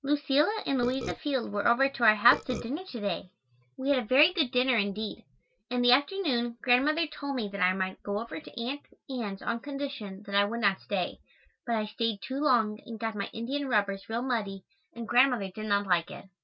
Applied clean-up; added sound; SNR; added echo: none; Burping, eructation; 7 dB; none.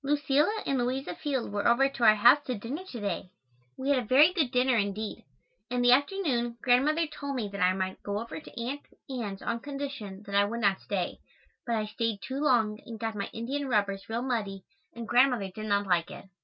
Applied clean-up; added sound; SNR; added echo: none; none; none; none.